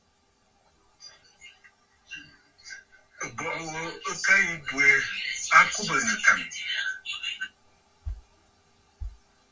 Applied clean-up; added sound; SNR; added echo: none; none; none; reverberation time 0.1 s.